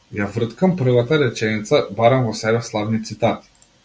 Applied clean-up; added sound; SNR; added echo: none; none; none; none.